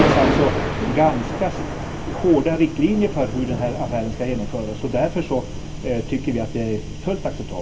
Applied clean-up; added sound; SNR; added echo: none; Thunder; 5 dB; reverberation time 0.2 s.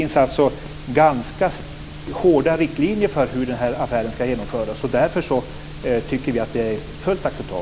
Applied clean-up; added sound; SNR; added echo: none; none; none; none.